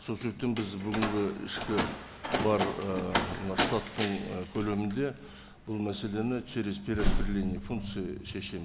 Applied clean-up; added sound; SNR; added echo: none; Slam; 2 dB; none.